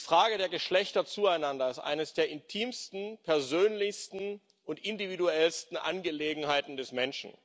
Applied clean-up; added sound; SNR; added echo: none; none; none; none.